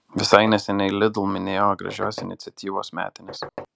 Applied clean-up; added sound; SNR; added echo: none; Knock; 12 dB; none.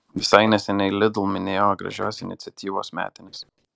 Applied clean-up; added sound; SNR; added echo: neural separator model SepFormer DNS4.